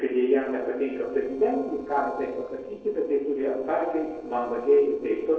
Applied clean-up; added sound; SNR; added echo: neural separator model SepFormer DNS4.